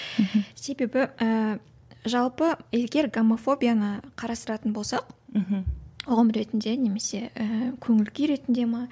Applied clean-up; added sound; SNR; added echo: none; none; none; none.